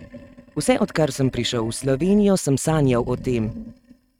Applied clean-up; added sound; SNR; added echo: neural mask model RNNoise.